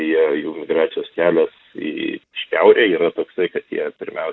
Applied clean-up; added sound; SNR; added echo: none; none; none; none.